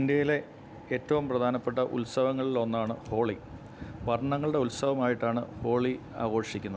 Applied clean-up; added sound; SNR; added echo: none; none; none; none.